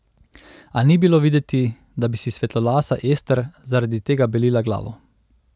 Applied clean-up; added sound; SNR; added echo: none; none; none; none.